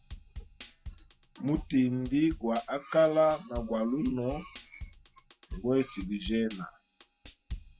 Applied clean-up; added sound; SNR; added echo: none; Drum kit; 14 dB; none.